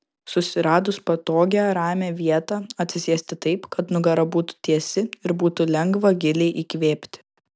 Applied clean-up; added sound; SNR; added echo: none; none; none; none.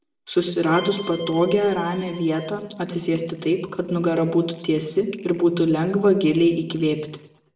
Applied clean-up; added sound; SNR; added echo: none; Accordion; 15 dB; reverberation time 0.7 s.